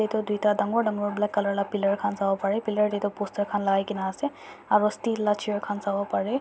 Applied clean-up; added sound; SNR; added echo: none; none; none; none.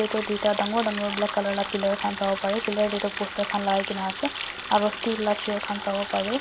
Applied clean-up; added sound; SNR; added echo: none; Water tap, faucet; 7 dB; none.